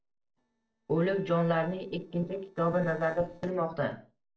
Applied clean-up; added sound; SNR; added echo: neural separator model SepFormer DNS4.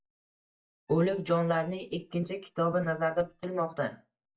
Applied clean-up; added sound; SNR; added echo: neural mask model DeepFilterNet 3.